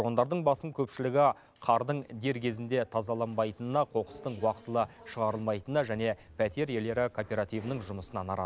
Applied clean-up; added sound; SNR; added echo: none; none; none; none.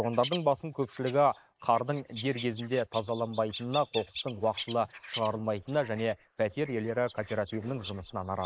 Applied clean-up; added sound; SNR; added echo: neural mask model Resemble Enhance denoiser.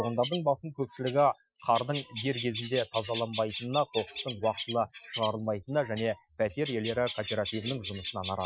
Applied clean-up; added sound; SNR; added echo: classical method Wiener filter.